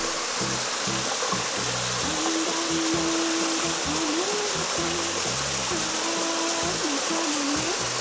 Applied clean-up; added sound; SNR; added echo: none; Water; -4 dB; reverberation time 0.2 s.